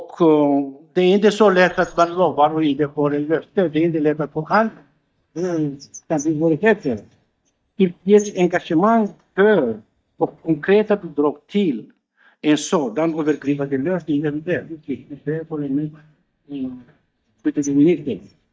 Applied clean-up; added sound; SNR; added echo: neural mask model DeepFilterNet 3.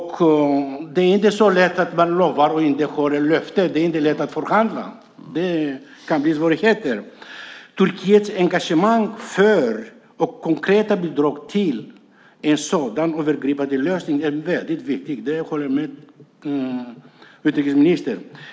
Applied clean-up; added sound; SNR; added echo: none; none; none; none.